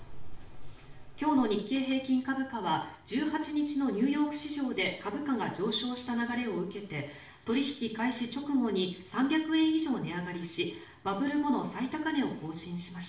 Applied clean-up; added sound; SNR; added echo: none; none; none; reverberation time 0.6 s.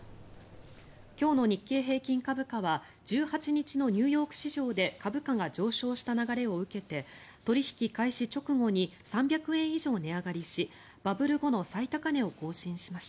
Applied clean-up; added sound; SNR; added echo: none; none; none; none.